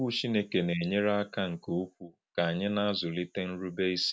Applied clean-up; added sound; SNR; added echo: none; none; none; none.